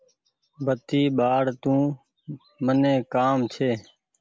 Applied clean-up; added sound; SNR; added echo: none; none; none; none.